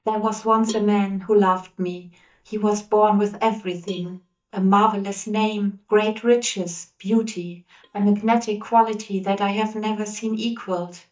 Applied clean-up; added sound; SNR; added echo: neural mask model DeepFilterNet 3.